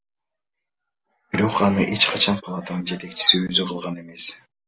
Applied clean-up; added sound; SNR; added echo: none; none; none; none.